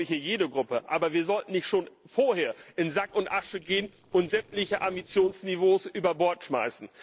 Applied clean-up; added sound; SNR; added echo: neural separator model SepFormer DNS4.